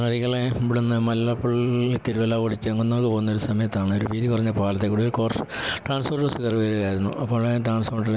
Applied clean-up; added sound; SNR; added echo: none; none; none; none.